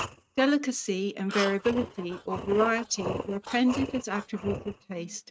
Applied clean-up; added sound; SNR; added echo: neural mask model RNNoise.